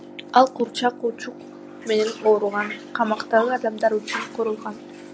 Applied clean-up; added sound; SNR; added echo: none; none; none; none.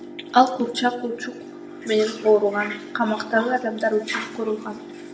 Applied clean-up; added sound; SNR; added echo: none; none; none; reverberation time 0.6 s.